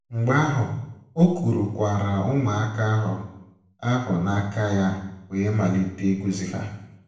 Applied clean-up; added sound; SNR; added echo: none; none; none; reverberation time 0.8 s.